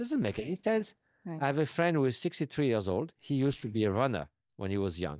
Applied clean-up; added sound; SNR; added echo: neural mask model DeepFilterNet 3.